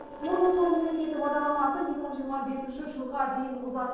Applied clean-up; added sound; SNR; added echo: neural separator model SepFormer DNS4.